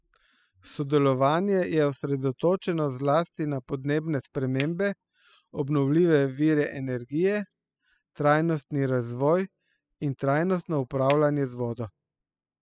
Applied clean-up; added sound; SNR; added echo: classical method spectral subtraction.